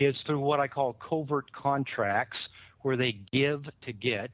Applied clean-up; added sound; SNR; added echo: none; none; none; none.